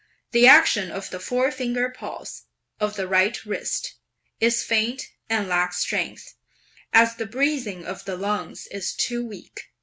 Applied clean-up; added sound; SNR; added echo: none; none; none; none.